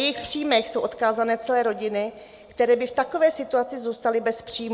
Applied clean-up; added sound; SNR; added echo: neural mask model Resemble Enhance denoiser.